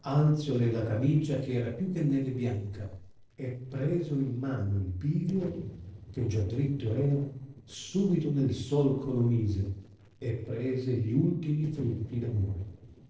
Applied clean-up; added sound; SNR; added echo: neural separator model SepFormer DNS4.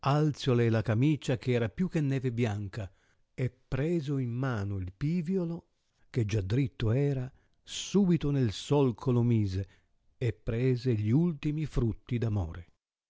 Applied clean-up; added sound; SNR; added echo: none; none; none; none.